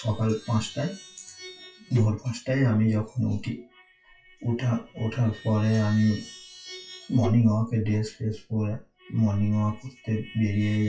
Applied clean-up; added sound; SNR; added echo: classical method WPE with log-MMSE.